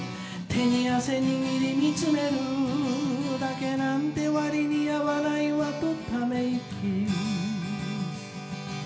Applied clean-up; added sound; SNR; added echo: none; none; none; none.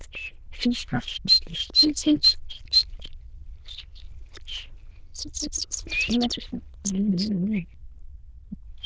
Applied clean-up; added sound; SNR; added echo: neural diffusion model UNIVERSE++.